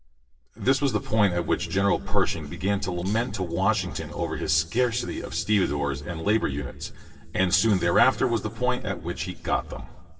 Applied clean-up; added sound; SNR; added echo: neural separator model SepFormer DNS4.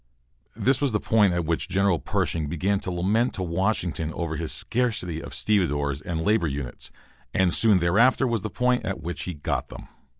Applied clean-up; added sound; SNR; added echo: none; none; none; none.